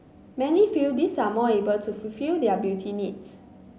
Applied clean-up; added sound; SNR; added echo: none; none; none; none.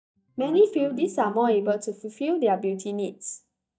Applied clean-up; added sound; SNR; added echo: neural mask model DeepFilterNet 3.